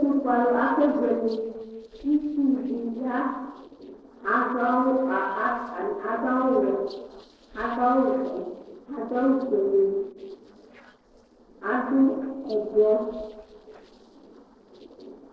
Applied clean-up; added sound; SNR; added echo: neural separator model SepFormer DNS4.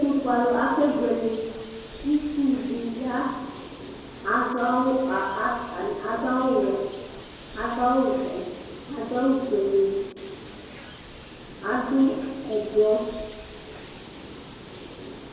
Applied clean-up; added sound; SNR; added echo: none; Bird; 15 dB; reverberation time 1.2 s.